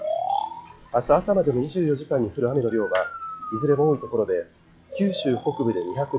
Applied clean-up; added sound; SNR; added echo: classical method log-MMSE.